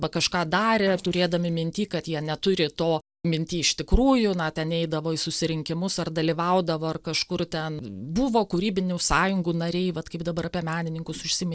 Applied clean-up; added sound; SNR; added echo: neural separator model SepFormer DNS4.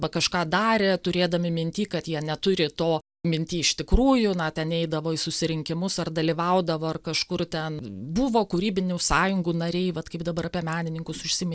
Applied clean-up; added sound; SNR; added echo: none; none; none; none.